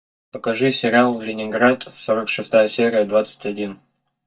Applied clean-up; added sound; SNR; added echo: neural mask model DeepFilterNet 3.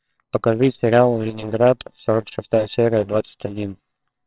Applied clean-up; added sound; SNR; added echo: neural separator model SepFormer WHAMR!.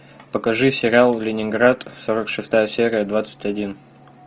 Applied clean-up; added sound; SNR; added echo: none; none; none; none.